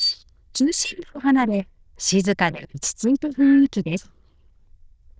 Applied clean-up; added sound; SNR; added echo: neural diffusion model UNIVERSE++.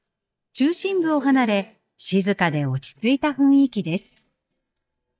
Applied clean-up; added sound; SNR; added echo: neural mask model DeepFilterNet 3.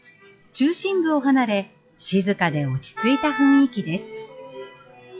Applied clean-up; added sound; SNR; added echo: classical method log-MMSE.